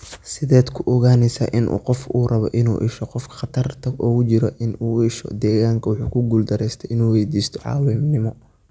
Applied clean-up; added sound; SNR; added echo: none; none; none; none.